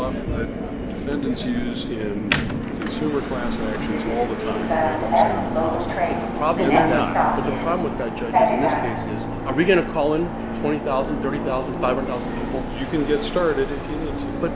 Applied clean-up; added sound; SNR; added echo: none; Subway, metro, underground; -1 dB; none.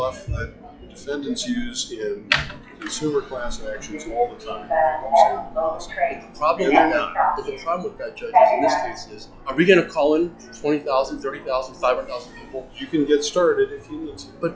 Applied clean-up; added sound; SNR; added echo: classical method log-MMSE.